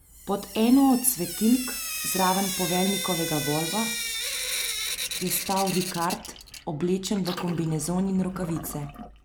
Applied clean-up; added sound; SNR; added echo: none; Drip / Sink (filling or washing); 7 dB; none.